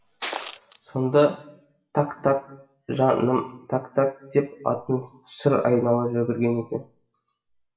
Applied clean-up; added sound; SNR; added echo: classical method WPE with log-MMSE.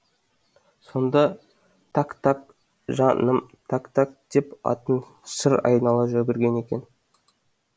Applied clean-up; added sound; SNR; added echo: none; none; none; none.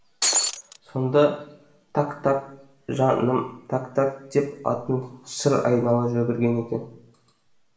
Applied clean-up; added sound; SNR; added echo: none; Shatter; -2 dB; reverberation time 0.7 s.